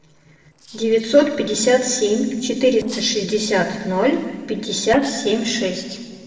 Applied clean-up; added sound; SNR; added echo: neural separator model SepFormer DNS4.